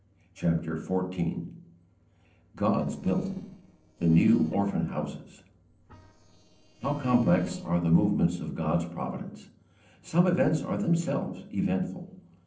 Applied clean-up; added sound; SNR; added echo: neural separator model SepFormer DNS4.